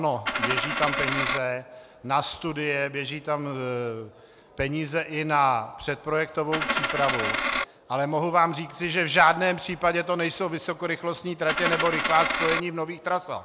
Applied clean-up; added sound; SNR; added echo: none; Coin (dropping); -1 dB; none.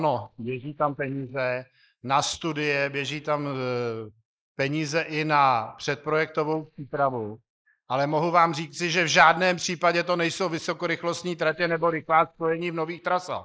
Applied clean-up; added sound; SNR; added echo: neural mask model Resemble Enhance denoiser.